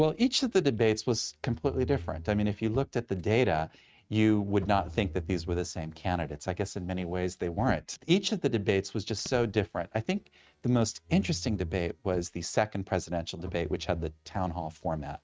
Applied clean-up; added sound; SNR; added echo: neural mask model RNNoise.